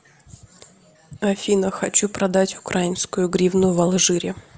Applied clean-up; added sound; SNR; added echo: none; none; none; none.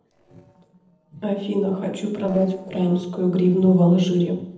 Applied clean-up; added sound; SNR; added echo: neural separator model SepFormer DNS4.